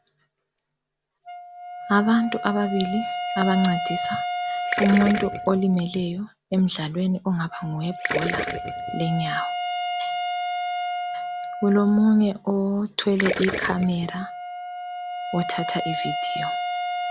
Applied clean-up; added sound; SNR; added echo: none; Gurgling + Wind instrument, woodwind instrument; 5 dB; none.